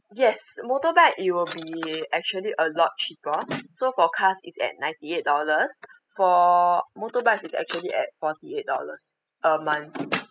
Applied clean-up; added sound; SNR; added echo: classical method spectral subtraction.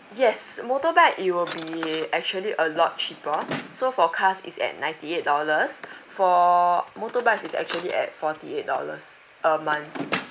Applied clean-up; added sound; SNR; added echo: none; Drawer open or close; 16 dB; none.